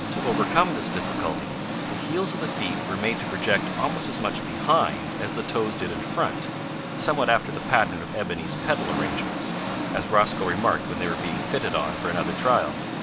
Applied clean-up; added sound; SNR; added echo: none; Engine; 3 dB; none.